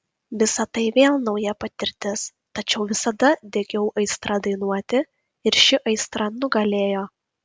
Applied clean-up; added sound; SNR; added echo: none; none; none; none.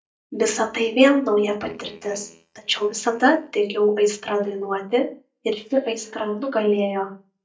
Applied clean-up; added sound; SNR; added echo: neural mask model DeepFilterNet 3.